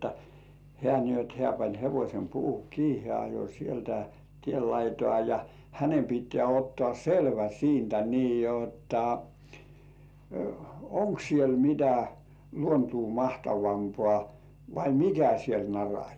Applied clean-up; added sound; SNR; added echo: none; none; none; none.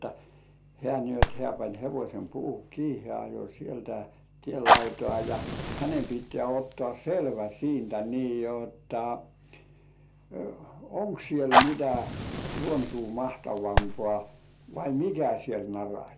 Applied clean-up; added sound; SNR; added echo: none; Fire + Fireworks; -3 dB; none.